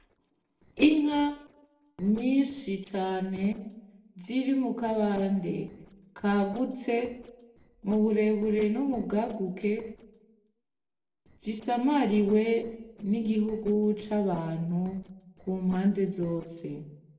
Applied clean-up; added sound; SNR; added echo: neural separator model SepFormer DNS4.